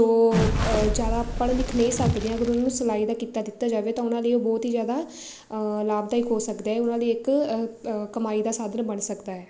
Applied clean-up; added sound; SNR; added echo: none; Crackle; 2 dB; none.